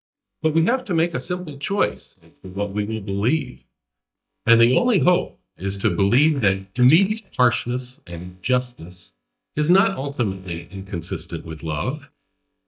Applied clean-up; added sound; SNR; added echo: neural mask model DeepFilterNet 3.